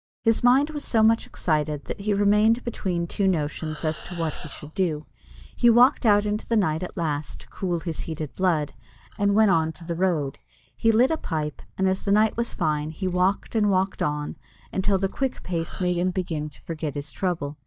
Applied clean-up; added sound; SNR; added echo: neural mask model DeepFilterNet 3.